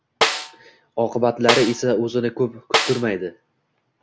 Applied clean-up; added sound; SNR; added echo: none; Snare drum; 3 dB; none.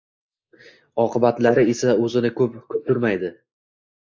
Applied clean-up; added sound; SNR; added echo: neural mask model Resemble Enhance denoiser.